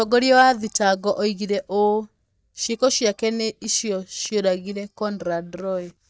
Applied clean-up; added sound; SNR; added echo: neural mask model DeepFilterNet 3.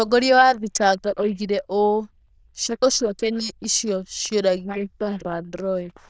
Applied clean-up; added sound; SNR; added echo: neural diffusion model UNIVERSE++.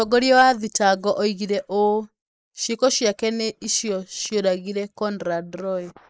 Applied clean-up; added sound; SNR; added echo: neural mask model Resemble Enhance denoiser.